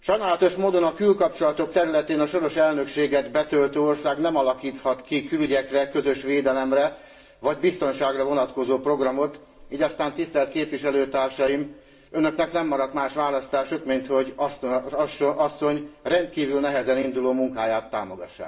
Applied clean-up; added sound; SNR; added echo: none; none; none; reverberation time 0.6 s.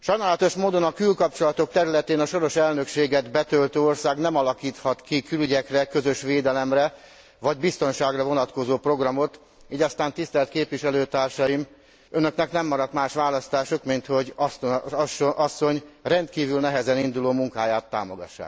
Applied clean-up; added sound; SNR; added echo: none; none; none; none.